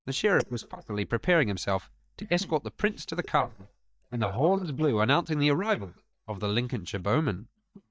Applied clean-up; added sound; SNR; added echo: neural mask model DeepFilterNet 3.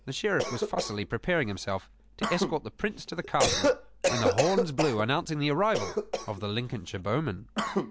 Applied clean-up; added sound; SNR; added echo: none; Cough; 2 dB; none.